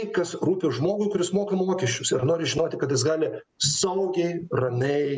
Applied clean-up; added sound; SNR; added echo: none; none; none; none.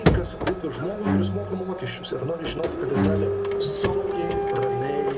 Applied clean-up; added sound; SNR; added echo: none; Bowed string instrument + Printer; -4 dB; none.